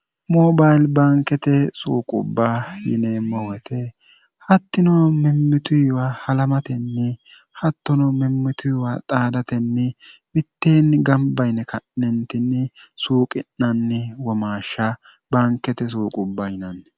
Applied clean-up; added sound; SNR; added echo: none; none; none; none.